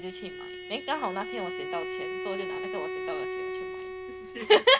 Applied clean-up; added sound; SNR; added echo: none; Bowed string instrument; 6 dB; none.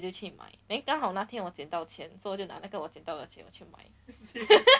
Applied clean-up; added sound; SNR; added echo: none; none; none; none.